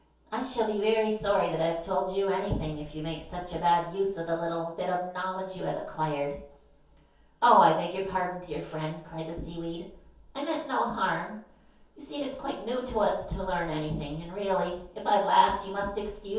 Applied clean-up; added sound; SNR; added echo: none; none; none; reverberation time 0.6 s.